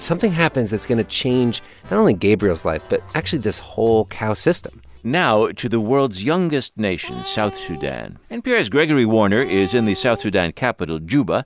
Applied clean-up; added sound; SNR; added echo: none; Cat; 16 dB; none.